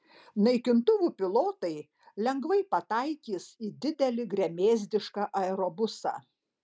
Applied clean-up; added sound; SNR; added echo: none; none; none; none.